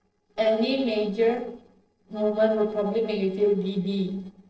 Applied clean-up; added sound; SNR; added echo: neural separator model SepFormer DNS4.